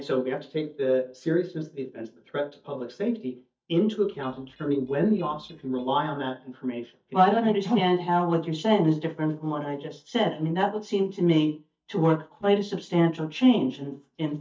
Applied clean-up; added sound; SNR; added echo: neural mask model DeepFilterNet 3.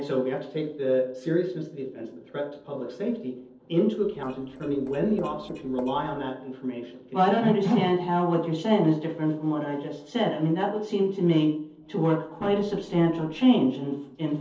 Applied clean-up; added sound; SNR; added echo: neural separator model SepFormer DNS4.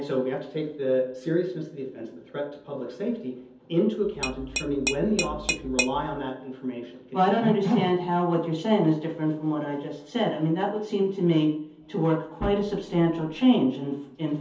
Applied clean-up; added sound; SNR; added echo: none; Tap / Glass; 6 dB; reverberation time 0.5 s.